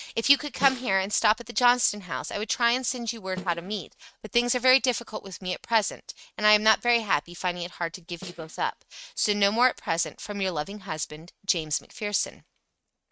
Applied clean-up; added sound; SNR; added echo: neural mask model RNNoise.